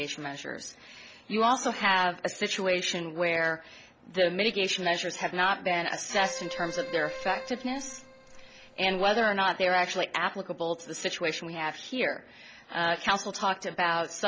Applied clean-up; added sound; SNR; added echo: none; Keyboard (musical); 11 dB; none.